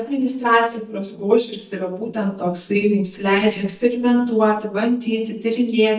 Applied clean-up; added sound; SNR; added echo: neural mask model DeepFilterNet 3.